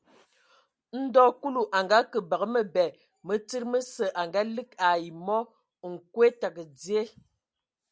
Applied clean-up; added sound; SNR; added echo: none; none; none; none.